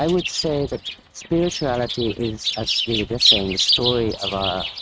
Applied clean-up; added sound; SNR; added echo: neural mask model RNNoise.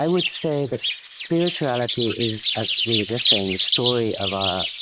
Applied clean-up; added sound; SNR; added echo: neural mask model Resemble Enhance denoiser.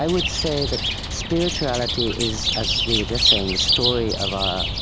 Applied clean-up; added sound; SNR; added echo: none; Chirp, tweet; -2 dB; none.